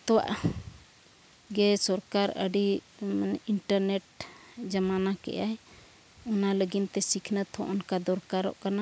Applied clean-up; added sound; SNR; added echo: none; none; none; none.